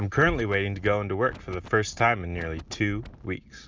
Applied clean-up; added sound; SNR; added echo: none; Wind; 18 dB; none.